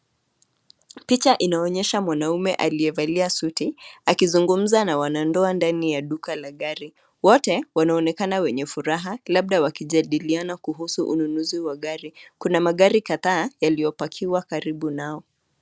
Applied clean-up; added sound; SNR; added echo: none; none; none; none.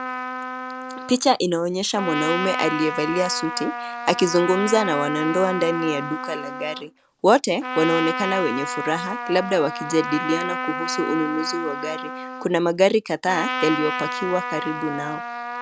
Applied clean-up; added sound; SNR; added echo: none; Trumpet; 6 dB; none.